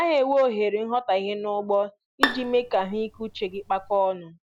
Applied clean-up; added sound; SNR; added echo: none; Bowed string instrument; 7 dB; none.